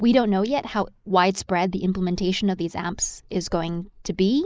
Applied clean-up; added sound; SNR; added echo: neural mask model Resemble Enhance denoiser.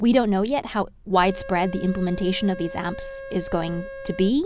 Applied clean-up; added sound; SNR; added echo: none; Organ; 13 dB; none.